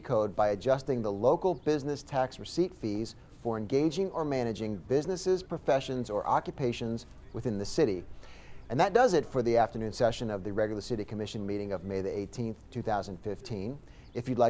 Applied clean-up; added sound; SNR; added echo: none; Chirp, tweet; 18 dB; none.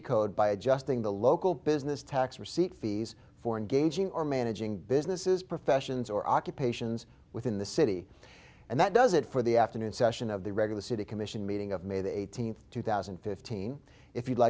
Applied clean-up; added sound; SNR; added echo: none; none; none; none.